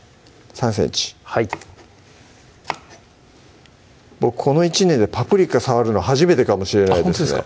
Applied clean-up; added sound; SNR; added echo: none; none; none; none.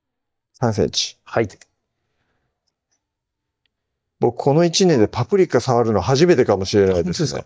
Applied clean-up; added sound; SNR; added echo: neural mask model DeepFilterNet 3.